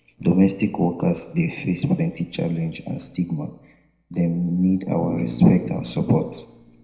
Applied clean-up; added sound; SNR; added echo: neural separator model SepFormer DNS4.